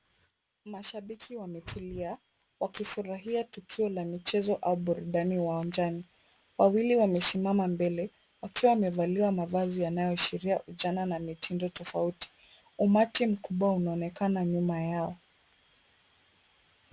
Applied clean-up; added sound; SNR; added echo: none; none; none; none.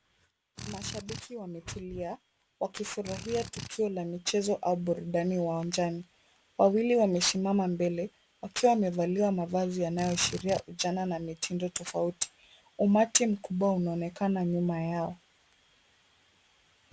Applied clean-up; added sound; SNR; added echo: none; Drill; 11 dB; none.